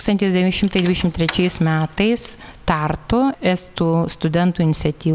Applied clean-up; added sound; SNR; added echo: none; Rattle / Keys jangling; 15 dB; none.